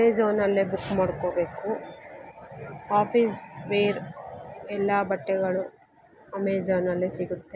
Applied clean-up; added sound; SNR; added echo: none; none; none; none.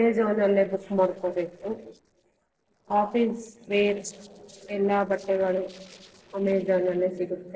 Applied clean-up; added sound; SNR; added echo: neural separator model SepFormer DNS4.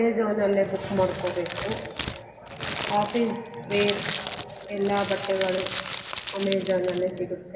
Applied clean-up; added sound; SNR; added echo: none; Crumpling, crinkling; 7 dB; reverberation time 2.0 s.